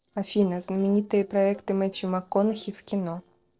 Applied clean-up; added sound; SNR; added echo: neural separator model SepFormer DNS4.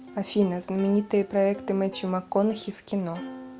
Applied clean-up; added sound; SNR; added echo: none; Plucked string instrument; 18 dB; none.